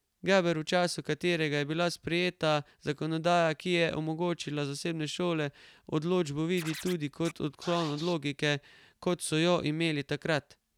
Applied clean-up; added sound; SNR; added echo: none; Scratching (performance technique); 17 dB; none.